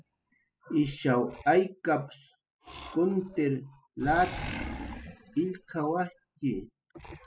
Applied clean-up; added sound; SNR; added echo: classical method spectral subtraction.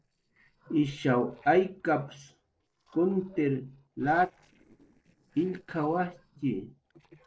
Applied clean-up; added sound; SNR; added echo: neural separator model SepFormer DNS4.